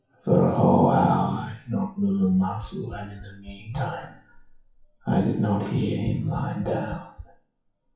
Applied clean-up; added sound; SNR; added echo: classical method WPE with log-MMSE.